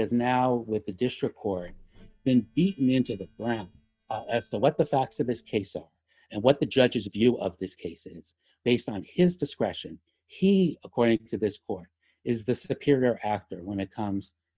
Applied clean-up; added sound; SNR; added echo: neural mask model DeepFilterNet 3.